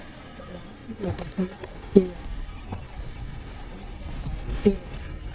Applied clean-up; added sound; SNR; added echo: neural mask model DeepFilterNet 3.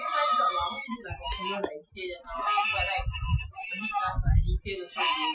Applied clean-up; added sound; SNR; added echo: classical method Wiener filter.